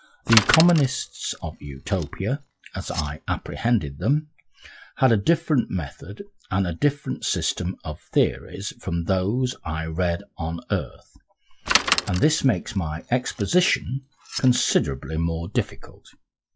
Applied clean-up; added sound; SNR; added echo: classical method log-MMSE.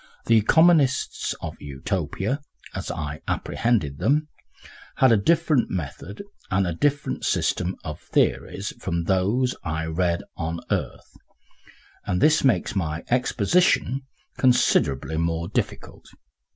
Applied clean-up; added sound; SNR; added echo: none; none; none; none.